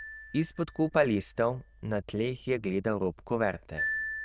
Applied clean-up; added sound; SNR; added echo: neural diffusion model UNIVERSE++.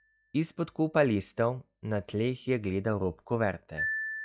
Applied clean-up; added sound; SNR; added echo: classical method log-MMSE.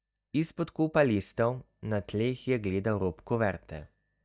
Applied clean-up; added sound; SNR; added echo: neural mask model DeepFilterNet 3.